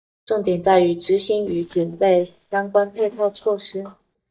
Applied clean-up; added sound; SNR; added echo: neural mask model DeepFilterNet 3.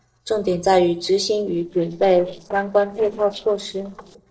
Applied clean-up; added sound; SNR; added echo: neural separator model SepFormer DNS4.